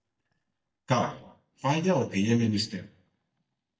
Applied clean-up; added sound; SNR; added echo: neural mask model DeepFilterNet 3.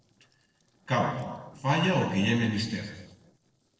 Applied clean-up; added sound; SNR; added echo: neural separator model SepFormer DNS4.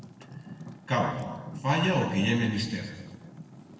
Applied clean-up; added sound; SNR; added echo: none; Fire; 14 dB; reverberation time 1.2 s.